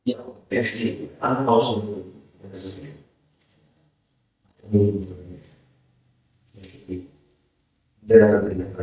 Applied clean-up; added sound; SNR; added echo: neural mask model DeepFilterNet 3.